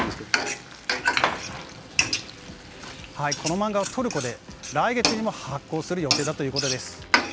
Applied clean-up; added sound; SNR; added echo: none; Frying (food); -1 dB; none.